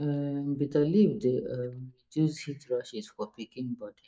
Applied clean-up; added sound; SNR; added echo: neural mask model DeepFilterNet 3.